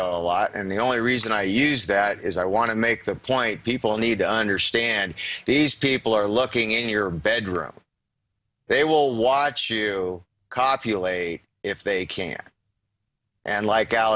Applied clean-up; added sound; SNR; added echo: none; none; none; none.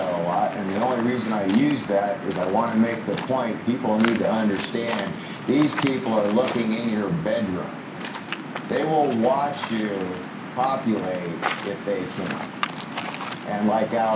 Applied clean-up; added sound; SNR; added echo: none; Waves, surf; 8 dB; reverberation time 0.5 s.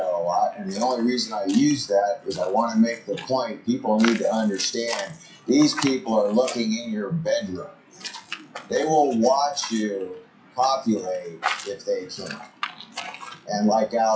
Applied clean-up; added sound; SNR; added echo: classical method WPE with log-MMSE.